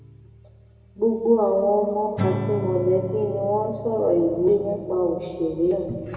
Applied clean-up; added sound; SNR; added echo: none; Acoustic guitar / Strum; 11 dB; reverberation time 2.2 s.